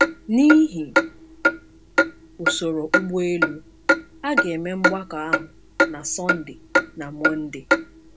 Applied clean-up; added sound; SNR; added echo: none; Clock; -2 dB; none.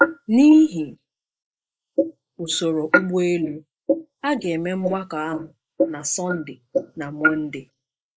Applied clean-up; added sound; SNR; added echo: neural mask model Resemble Enhance denoiser.